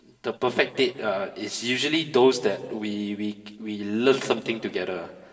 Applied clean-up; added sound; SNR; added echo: none; none; none; reverberation time 1.5 s.